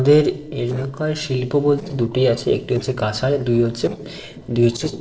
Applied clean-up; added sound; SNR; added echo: neural separator model SepFormer DNS4.